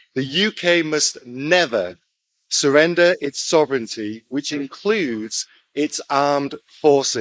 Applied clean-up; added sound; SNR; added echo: neural mask model Resemble Enhance denoiser.